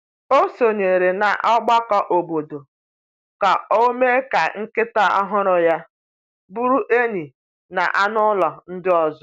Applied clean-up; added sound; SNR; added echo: none; none; none; none.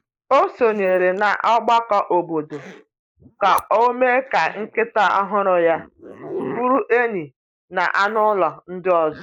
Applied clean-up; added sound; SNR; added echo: neural mask model Resemble Enhance denoiser.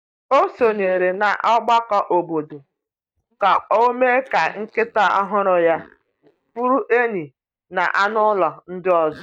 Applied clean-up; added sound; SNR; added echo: neural mask model DeepFilterNet 3.